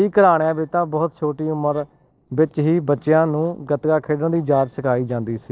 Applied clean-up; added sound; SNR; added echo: neural separator model SepFormer DNS4.